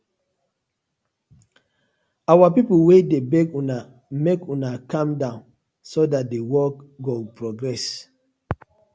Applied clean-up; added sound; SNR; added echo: none; none; none; none.